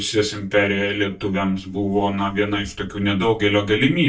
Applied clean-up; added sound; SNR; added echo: neural mask model DeepFilterNet 3.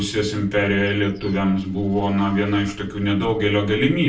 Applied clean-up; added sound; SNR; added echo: neural separator model SepFormer DNS4.